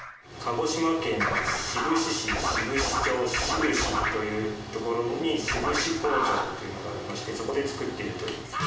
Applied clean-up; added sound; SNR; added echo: none; none; none; reverberation time 0.7 s.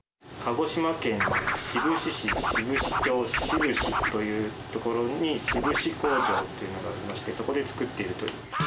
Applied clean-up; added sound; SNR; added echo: none; none; none; none.